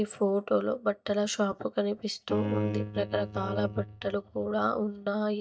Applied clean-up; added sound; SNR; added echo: neural mask model DeepFilterNet 3.